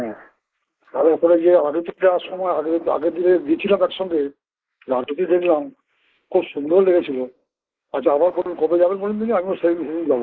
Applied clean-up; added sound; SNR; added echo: neural mask model Resemble Enhance denoiser.